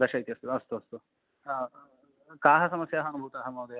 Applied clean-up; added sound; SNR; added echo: none; none; none; none.